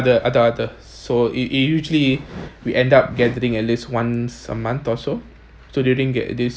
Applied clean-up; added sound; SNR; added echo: none; none; none; none.